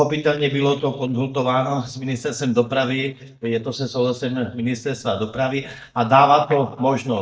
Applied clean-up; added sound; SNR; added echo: neural mask model DeepFilterNet 3.